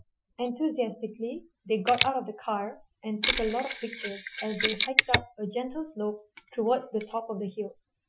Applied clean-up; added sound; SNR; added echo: classical method Wiener filter.